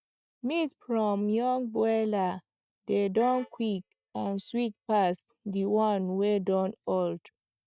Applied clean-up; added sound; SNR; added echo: neural mask model DeepFilterNet 3.